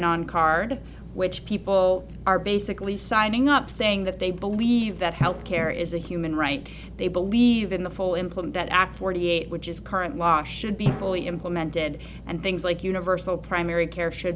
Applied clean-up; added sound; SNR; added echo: none; Drum; 15 dB; none.